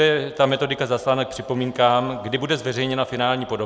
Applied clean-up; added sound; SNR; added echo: none; none; none; none.